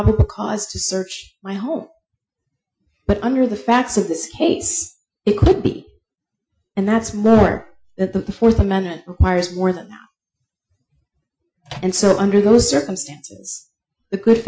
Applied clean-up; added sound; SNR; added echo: classical method Wiener filter.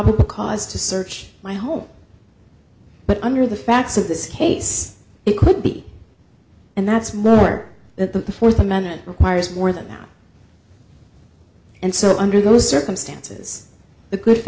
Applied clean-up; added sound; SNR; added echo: none; none; none; none.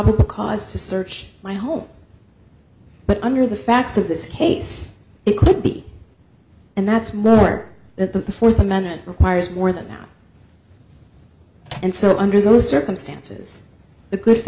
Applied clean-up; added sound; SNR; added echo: none; Microwave oven; 18 dB; none.